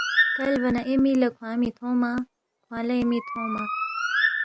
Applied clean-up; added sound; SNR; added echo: none; Bird; 3 dB; none.